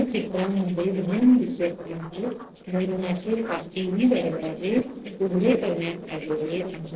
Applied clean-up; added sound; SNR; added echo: neural separator model SepFormer DNS4.